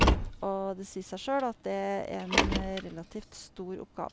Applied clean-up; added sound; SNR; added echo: none; Car; -3 dB; none.